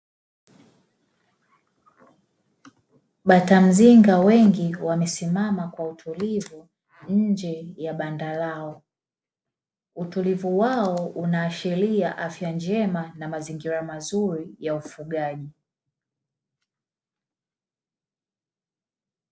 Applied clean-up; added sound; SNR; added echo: none; none; none; none.